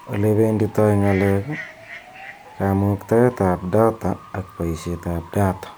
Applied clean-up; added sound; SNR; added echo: none; Bird / Fowl; 19 dB; none.